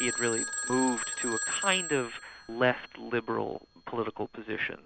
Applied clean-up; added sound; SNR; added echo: none; Telephone; 4 dB; none.